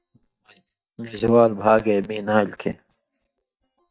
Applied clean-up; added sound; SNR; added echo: neural mask model DeepFilterNet 3.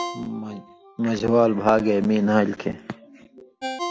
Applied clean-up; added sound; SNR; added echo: none; Ringtone; 14 dB; none.